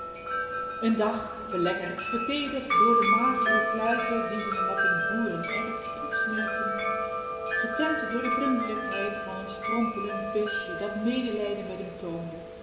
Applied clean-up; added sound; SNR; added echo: none; Wind chime; -2 dB; reverberation time 2.9 s.